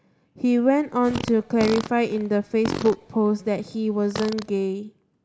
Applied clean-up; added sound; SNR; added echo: none; Fart; 12 dB; none.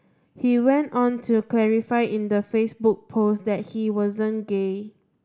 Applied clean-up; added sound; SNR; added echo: none; none; none; none.